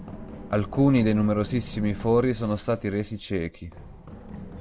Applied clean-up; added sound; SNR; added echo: none; Run; 14 dB; none.